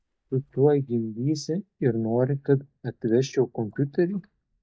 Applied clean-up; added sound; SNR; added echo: neural mask model DeepFilterNet 3.